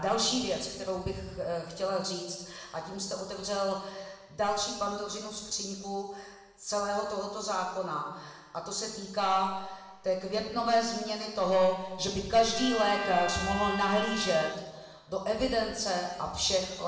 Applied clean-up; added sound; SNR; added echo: none; Bowed string instrument; 7 dB; reverberation time 1.1 s.